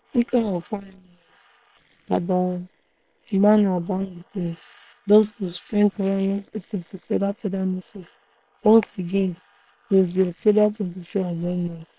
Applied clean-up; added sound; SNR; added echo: neural separator model SepFormer WHAM!.